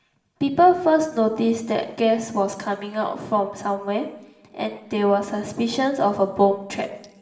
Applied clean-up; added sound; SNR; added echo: none; none; none; reverberation time 1.3 s.